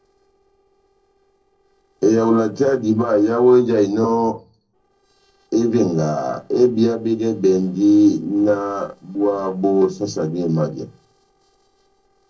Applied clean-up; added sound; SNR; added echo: neural separator model SepFormer DNS4.